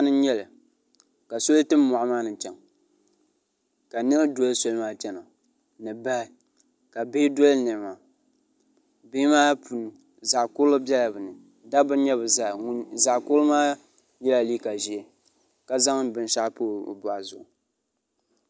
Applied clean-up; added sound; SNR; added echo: none; none; none; none.